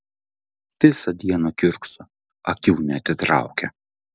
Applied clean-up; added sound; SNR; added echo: none; none; none; none.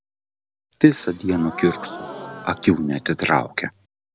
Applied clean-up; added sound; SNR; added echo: none; Gasp; 15 dB; none.